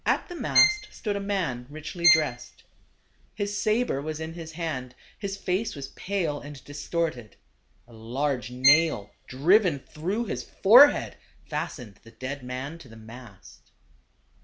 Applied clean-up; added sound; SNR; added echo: none; Bowed string instrument; 1 dB; none.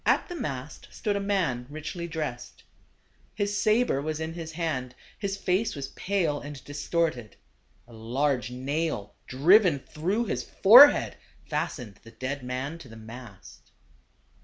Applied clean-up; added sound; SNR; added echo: none; none; none; none.